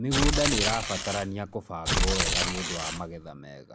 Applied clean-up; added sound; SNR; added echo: none; Tearing; -4 dB; none.